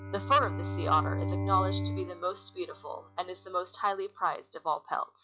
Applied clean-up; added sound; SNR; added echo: classical method log-MMSE.